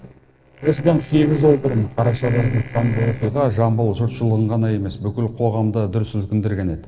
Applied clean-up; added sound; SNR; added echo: neural separator model SepFormer DNS4.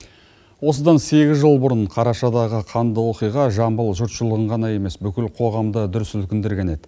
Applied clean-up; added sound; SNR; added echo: none; none; none; none.